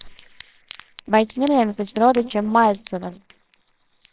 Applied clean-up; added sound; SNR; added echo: neural separator model SepFormer WHAMR!.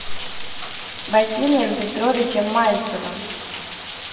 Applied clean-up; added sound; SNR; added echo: none; Rain; 11 dB; reverberation time 1.3 s.